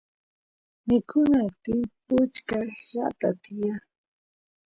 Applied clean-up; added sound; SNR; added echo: none; none; none; none.